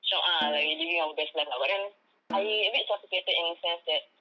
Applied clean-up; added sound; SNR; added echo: none; Snare drum; 18 dB; none.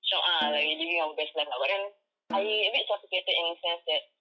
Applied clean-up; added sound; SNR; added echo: classical method log-MMSE.